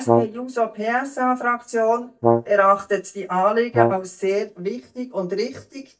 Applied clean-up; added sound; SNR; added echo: neural mask model DeepFilterNet 3.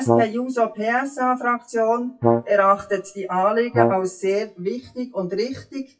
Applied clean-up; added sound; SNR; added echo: classical method WPE with log-MMSE.